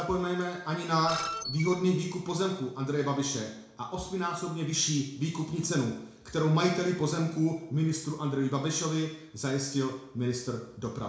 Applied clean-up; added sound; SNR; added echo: none; Screech; 7 dB; reverberation time 0.6 s.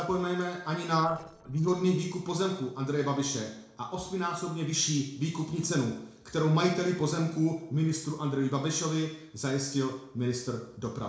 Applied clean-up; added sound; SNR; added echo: neural separator model SepFormer DNS4.